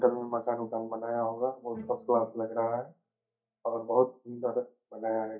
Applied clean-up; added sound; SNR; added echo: neural mask model DeepFilterNet 3.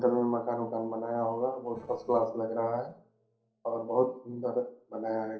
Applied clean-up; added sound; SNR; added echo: neural separator model SepFormer DNS4.